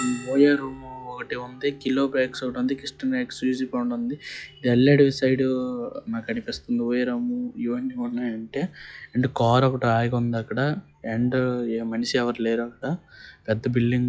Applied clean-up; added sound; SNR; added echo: classical method log-MMSE.